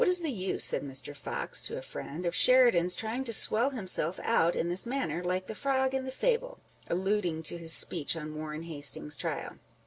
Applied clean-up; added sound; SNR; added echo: none; none; none; none.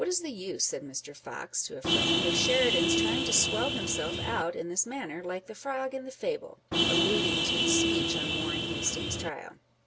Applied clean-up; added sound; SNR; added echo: none; Vehicle horn, car horn, honking; -5 dB; none.